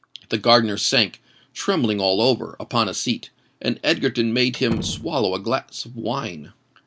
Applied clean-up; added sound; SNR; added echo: none; Slam; 12 dB; none.